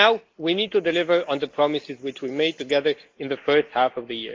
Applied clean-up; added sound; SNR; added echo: neural mask model Resemble Enhance denoiser.